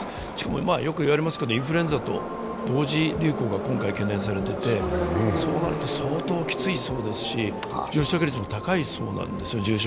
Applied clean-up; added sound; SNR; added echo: none; Subway, metro, underground; 5 dB; none.